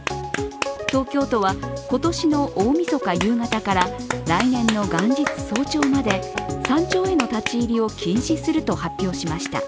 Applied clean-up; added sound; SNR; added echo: none; Clapping + Wind instrument, woodwind instrument; 10 dB; none.